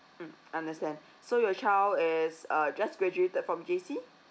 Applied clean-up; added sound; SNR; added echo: none; none; none; none.